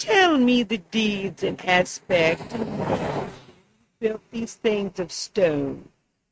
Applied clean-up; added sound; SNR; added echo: neural mask model RNNoise.